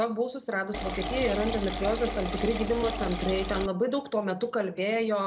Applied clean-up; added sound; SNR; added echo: none; Liquid; 3 dB; none.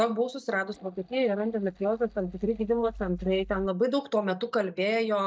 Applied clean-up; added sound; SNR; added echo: neural mask model DeepFilterNet 3.